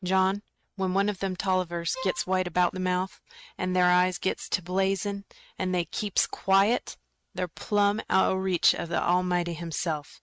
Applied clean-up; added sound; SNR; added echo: neural mask model RNNoise.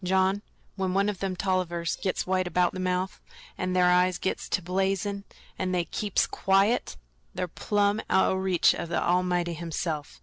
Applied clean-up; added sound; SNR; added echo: neural separator model SepFormer DNS4.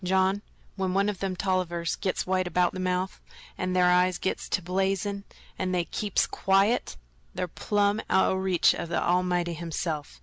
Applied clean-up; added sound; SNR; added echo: none; none; none; none.